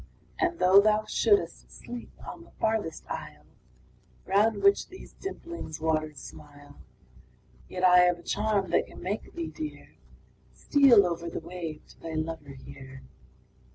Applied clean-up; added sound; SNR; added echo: none; none; none; none.